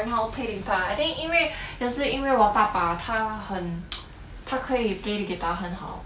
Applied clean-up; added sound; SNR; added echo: none; none; none; none.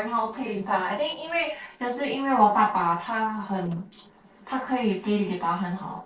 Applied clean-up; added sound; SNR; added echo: neural separator model SepFormer DNS4.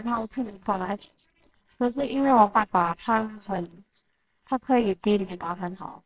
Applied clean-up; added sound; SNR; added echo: neural separator model SepFormer WHAMR!.